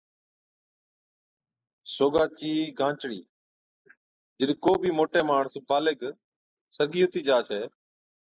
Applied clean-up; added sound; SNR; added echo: neural mask model Resemble Enhance denoiser.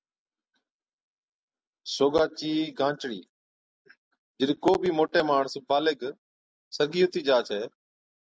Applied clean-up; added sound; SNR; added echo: none; none; none; none.